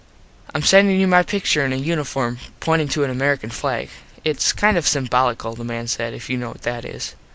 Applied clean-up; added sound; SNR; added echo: none; none; none; none.